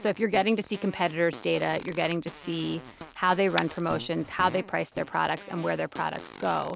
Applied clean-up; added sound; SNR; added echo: none; Camera + Fart; 14 dB; none.